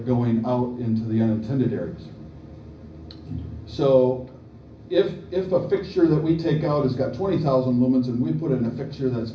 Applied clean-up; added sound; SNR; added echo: none; none; none; reverberation time 0.4 s.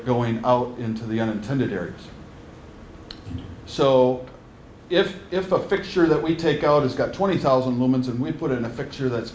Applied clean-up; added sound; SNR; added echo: none; none; none; none.